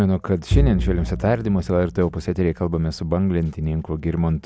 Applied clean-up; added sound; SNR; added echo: none; Bowed string instrument; 4 dB; none.